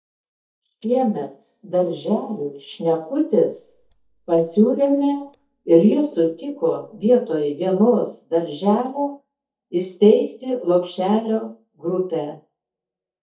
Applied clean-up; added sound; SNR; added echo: neural mask model DeepFilterNet 3.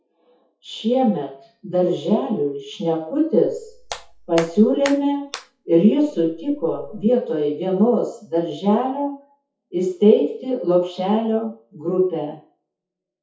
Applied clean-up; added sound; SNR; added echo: classical method WPE with log-MMSE.